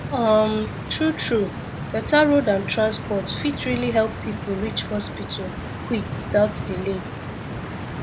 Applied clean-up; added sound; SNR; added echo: none; Stream; 8 dB; none.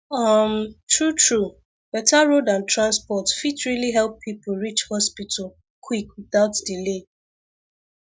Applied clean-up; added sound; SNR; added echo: none; none; none; none.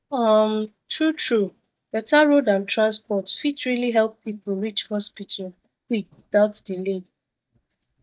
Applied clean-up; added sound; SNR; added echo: neural mask model DeepFilterNet 3.